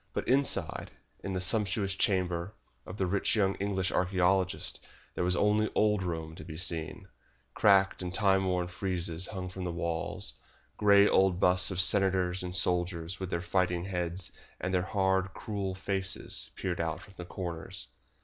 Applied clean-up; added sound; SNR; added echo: none; none; none; none.